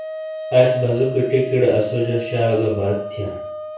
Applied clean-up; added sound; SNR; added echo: none; Wind instrument, woodwind instrument; 10 dB; reverberation time 0.6 s.